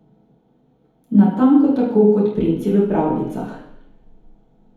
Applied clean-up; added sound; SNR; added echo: none; none; none; reverberation time 2.0 s.